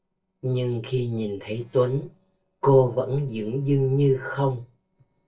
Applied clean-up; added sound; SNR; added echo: neural separator model SepFormer DNS4.